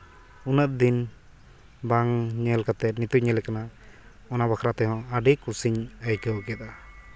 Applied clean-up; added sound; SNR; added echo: none; none; none; none.